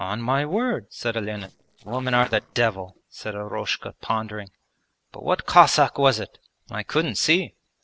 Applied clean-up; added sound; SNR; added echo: neural separator model SepFormer DNS4.